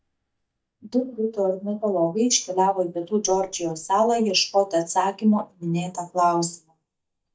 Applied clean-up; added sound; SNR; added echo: neural mask model DeepFilterNet 3.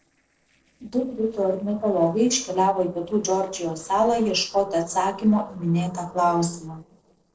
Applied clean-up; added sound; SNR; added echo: neural separator model SepFormer DNS4.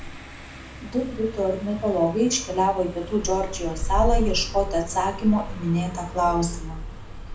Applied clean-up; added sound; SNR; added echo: none; Car passing by; 6 dB; reverberation time 0.4 s.